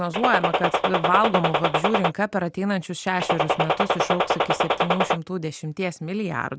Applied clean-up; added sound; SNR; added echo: none; Gunshot, gunfire; -3 dB; none.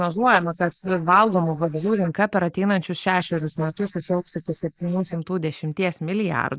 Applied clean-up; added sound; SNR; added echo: neural mask model Resemble Enhance denoiser.